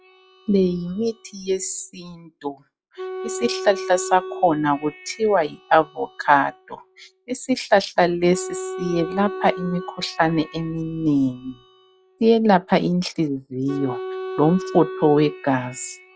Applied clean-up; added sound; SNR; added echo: classical method log-MMSE.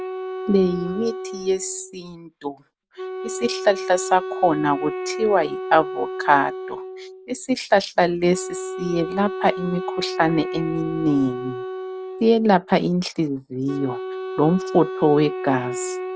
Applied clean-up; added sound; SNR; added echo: none; Wind instrument, woodwind instrument; 8 dB; none.